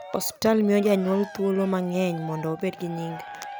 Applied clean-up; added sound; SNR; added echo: none; Cheering; 15 dB; none.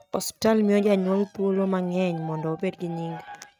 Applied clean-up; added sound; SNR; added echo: neural mask model RNNoise.